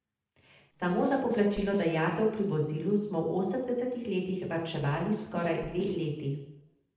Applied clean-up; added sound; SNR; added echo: neural separator model SepFormer DNS4.